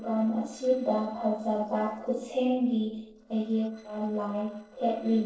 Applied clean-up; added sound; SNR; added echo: neural separator model SepFormer DNS4.